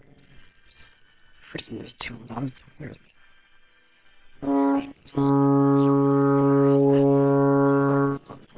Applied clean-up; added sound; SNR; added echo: neural separator model SepFormer WHAM!.